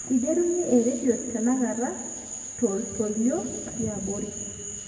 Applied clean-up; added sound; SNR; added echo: none; Frog; 10 dB; reverberation time 1.6 s.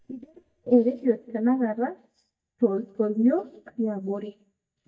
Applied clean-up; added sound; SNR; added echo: neural mask model DeepFilterNet 3.